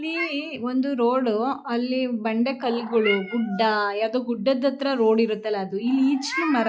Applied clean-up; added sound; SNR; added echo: classical method log-MMSE.